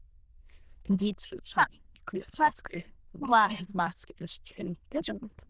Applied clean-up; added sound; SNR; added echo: neural diffusion model UNIVERSE++.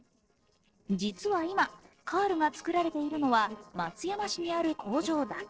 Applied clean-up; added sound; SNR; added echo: neural separator model SepFormer DNS4.